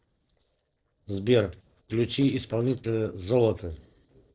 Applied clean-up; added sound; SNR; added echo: neural separator model SepFormer DNS4.